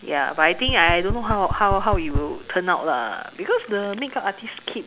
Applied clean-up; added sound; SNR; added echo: none; Knock; 5 dB; none.